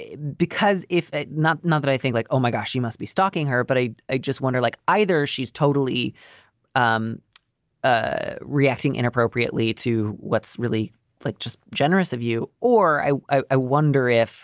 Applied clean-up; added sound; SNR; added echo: none; none; none; none.